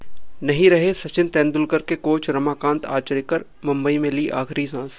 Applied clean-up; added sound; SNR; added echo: none; none; none; none.